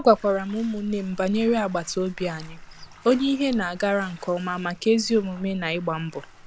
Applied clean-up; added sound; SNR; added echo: none; Bathtub (filling or washing); 18 dB; none.